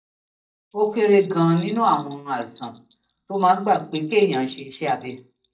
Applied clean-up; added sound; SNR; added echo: neural mask model DeepFilterNet 3.